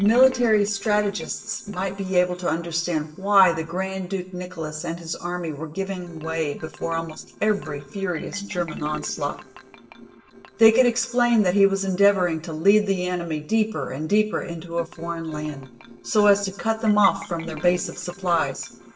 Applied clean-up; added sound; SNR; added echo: neural separator model SepFormer DNS4.